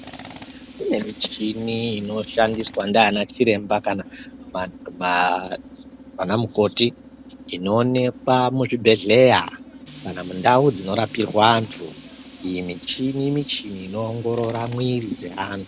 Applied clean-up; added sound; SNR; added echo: none; Tools; 18 dB; none.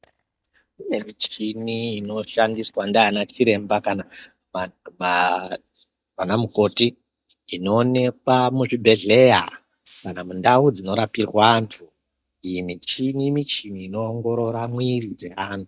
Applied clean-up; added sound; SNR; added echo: neural mask model DeepFilterNet 3.